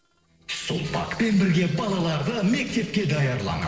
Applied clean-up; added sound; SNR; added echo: neural separator model SepFormer DNS4.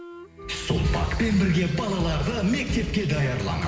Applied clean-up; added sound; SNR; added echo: none; Wind instrument, woodwind instrument; 20 dB; reverberation time 2.1 s.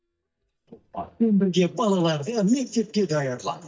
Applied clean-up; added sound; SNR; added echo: neural mask model DeepFilterNet 3.